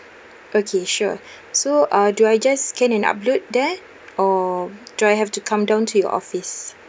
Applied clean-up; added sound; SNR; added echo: none; none; none; none.